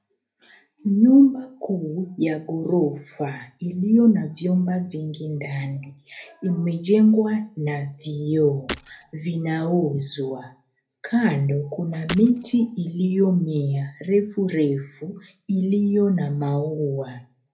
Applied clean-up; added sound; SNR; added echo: none; Shatter; 14 dB; reverberation time 0.3 s.